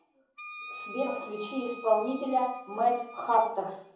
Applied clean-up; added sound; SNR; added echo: none; Wind instrument, woodwind instrument; 15 dB; reverberation time 0.7 s.